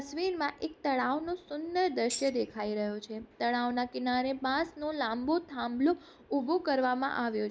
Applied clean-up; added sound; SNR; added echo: none; Tambourine; 10 dB; none.